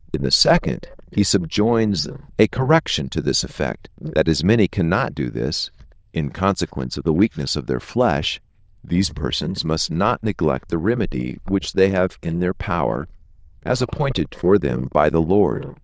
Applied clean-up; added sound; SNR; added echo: neural diffusion model UNIVERSE++.